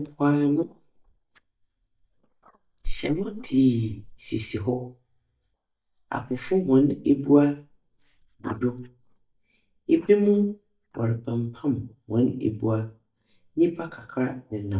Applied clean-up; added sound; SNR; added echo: neural mask model DeepFilterNet 3.